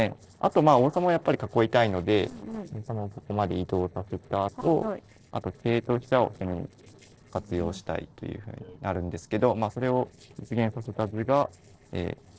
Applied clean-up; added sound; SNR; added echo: neural separator model SepFormer DNS4.